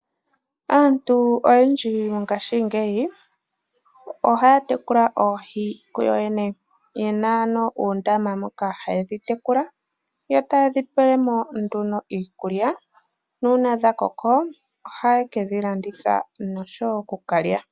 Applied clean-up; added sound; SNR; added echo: none; none; none; none.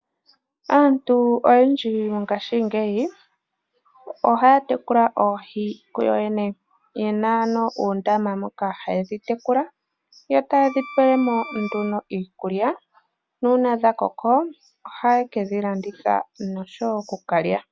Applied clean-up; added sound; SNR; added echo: none; Wind instrument, woodwind instrument; 17 dB; none.